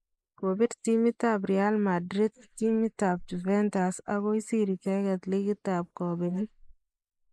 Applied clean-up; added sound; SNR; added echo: neural mask model Resemble Enhance denoiser.